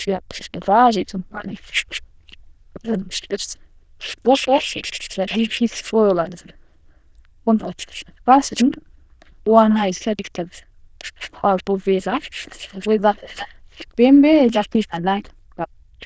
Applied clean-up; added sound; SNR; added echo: neural diffusion model UNIVERSE++.